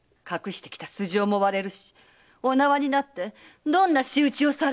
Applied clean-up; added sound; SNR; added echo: none; none; none; none.